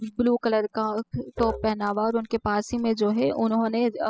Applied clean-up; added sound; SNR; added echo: classical method spectral subtraction.